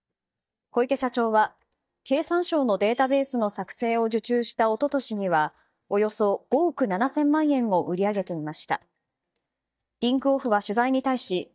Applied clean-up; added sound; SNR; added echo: neural mask model DeepFilterNet 3.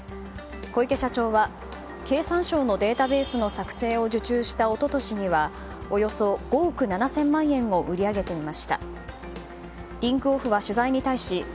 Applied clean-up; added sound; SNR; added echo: none; Gunshot, gunfire; 16 dB; none.